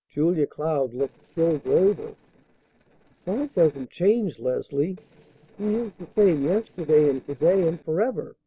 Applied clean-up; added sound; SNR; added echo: neural separator model SepFormer DNS4.